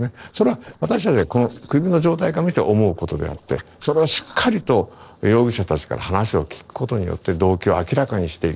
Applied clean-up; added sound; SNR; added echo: neural separator model SepFormer DNS4.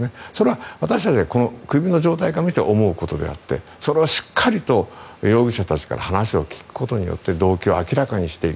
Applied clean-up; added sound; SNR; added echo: none; none; none; none.